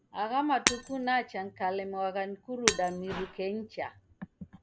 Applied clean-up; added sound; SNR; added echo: none; Shatter; 3 dB; none.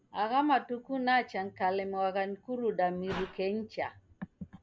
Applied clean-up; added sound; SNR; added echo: none; none; none; none.